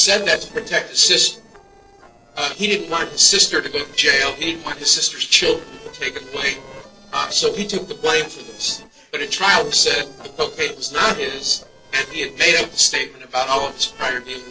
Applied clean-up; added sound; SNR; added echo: neural separator model SepFormer DNS4.